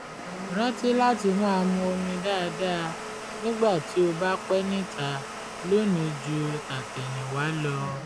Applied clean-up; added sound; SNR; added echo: none; Domestic sounds, home sounds; 9 dB; none.